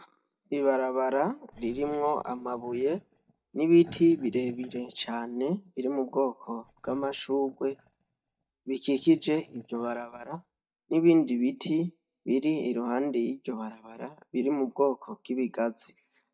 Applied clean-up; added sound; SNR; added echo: neural mask model DeepFilterNet 3.